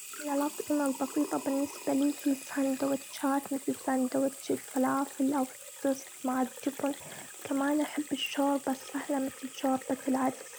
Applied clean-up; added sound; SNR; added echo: none; Sink (filling or washing) / Water tap, faucet; 13 dB; none.